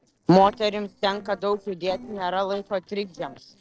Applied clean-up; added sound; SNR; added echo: neural separator model SepFormer DNS4.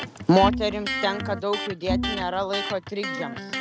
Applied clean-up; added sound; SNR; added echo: none; Electric guitar + Bowed string instrument; 4 dB; none.